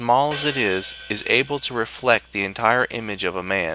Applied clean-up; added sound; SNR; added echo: none; Hi-hat; 13 dB; none.